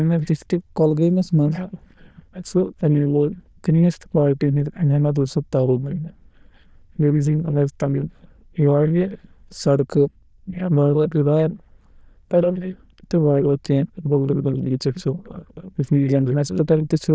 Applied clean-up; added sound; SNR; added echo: neural diffusion model UNIVERSE++.